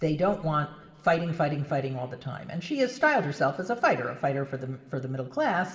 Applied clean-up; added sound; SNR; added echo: none; none; none; reverberation time 2.3 s.